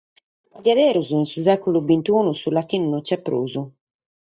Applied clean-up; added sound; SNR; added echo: neural mask model DeepFilterNet 3.